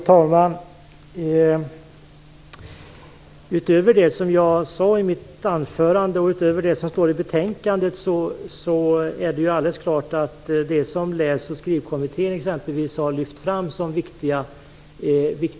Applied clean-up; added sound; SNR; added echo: none; none; none; none.